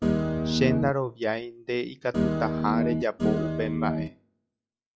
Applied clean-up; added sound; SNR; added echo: classical method log-MMSE.